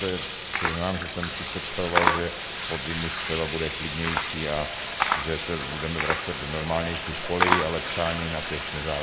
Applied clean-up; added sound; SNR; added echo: none; Camera + Bathtub (filling or washing); -1 dB; none.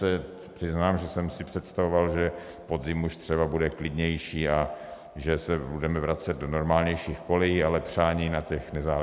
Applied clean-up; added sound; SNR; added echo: none; none; none; none.